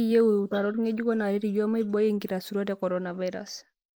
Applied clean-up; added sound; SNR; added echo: neural mask model Resemble Enhance denoiser.